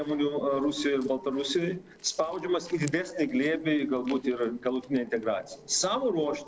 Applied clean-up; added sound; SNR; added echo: neural separator model SepFormer DNS4.